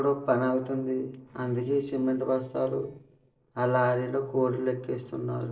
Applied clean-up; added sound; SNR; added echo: neural separator model SepFormer DNS4.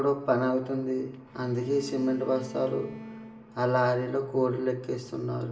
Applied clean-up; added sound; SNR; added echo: none; Bowed string instrument; 17 dB; reverberation time 0.8 s.